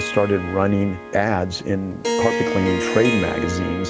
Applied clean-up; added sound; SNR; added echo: none; Harp; 4 dB; none.